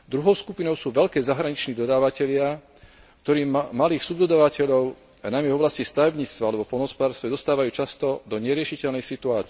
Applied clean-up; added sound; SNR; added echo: none; none; none; none.